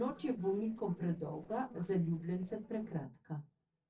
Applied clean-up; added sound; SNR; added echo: neural separator model SepFormer DNS4.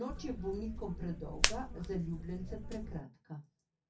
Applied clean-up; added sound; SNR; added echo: none; Hands; -2 dB; reverberation time 0.3 s.